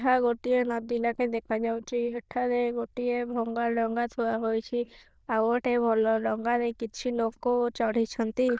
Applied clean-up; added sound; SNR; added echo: neural diffusion model UNIVERSE++.